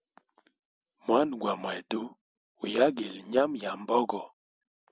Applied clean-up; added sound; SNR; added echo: none; none; none; none.